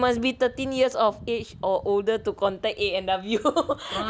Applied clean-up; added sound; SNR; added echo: none; none; none; none.